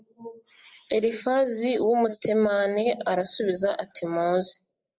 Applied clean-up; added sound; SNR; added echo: neural mask model Resemble Enhance denoiser.